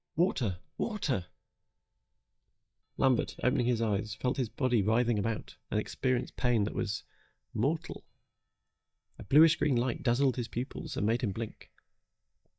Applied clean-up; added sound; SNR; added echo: neural mask model DeepFilterNet 3.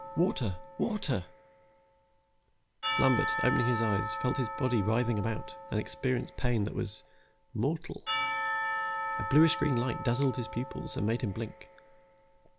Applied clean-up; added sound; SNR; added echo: none; Church bell / Percussion; 6 dB; none.